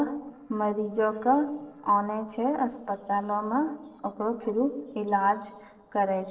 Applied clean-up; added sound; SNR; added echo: neural separator model SepFormer DNS4.